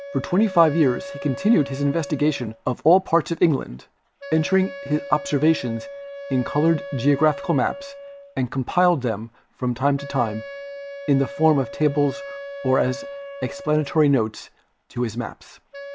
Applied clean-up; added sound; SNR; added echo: none; Wind instrument, woodwind instrument; 14 dB; none.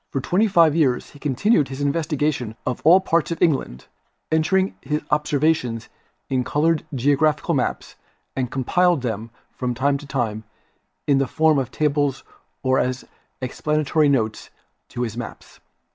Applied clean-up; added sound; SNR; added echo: none; none; none; none.